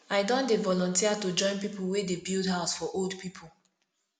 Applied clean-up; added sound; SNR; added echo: none; none; none; none.